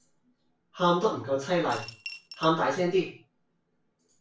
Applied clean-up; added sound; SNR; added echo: none; Coin (dropping) / Glass; 14 dB; reverberation time 0.3 s.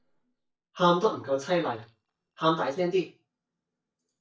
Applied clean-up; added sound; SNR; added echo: neural mask model DeepFilterNet 3.